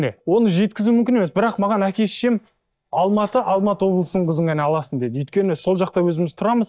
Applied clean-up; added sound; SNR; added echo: neural mask model DeepFilterNet 3.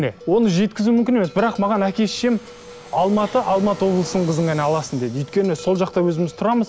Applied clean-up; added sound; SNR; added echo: none; Bell + Fixed-wing aircraft, airplane; 19 dB; none.